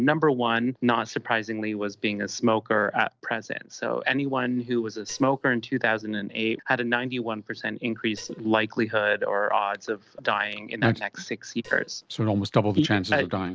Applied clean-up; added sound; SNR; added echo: neural separator model SepFormer DNS4.